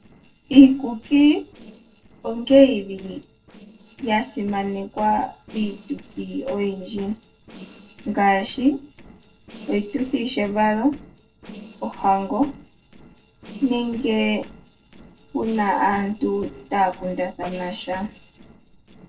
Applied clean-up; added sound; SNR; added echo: neural separator model SepFormer DNS4.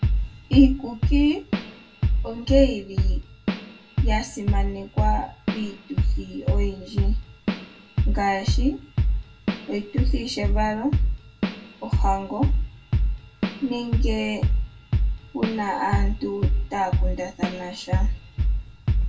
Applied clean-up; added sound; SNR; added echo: none; Drum / Drum kit; -4 dB; reverberation time 0.2 s.